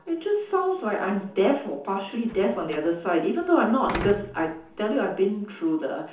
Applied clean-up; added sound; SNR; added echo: none; Slam; 15 dB; reverberation time 0.6 s.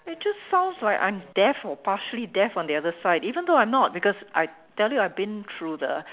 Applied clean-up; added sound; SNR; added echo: none; none; none; none.